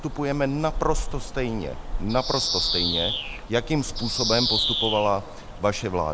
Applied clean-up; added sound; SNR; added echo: none; Bird vocalization, bird call, bird song; 2 dB; none.